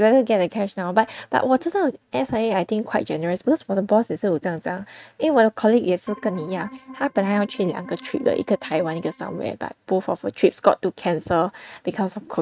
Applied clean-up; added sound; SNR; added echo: neural mask model RNNoise.